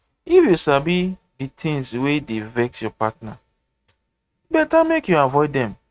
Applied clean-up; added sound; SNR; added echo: neural mask model RNNoise.